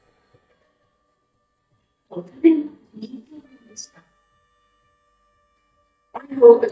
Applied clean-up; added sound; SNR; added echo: neural mask model DeepFilterNet 3.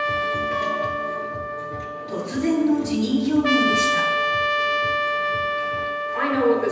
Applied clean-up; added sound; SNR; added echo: none; Trumpet; -1 dB; reverberation time 1.1 s.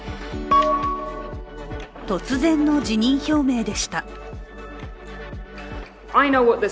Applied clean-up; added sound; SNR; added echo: none; none; none; none.